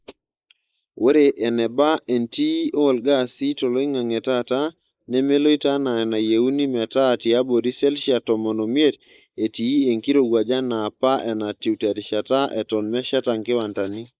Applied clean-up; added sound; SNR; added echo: neural mask model Resemble Enhance denoiser.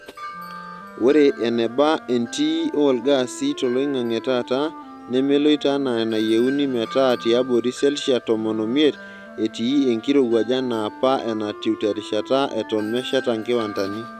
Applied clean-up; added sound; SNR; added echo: none; Wind instrument, woodwind instrument + Wind chime; 16 dB; none.